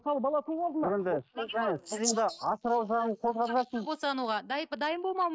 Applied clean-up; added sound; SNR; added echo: neural mask model Resemble Enhance denoiser.